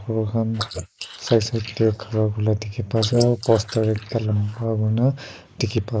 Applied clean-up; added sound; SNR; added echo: neural mask model Resemble Enhance denoiser.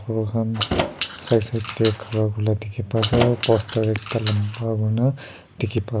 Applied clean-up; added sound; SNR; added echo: none; Keys jangling; 5 dB; none.